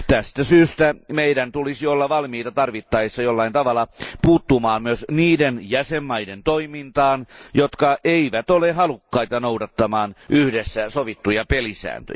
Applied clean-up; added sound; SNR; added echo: none; none; none; none.